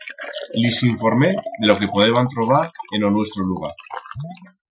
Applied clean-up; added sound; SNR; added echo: classical method Wiener filter.